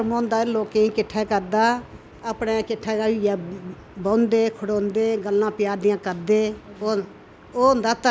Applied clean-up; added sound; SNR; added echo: none; none; none; none.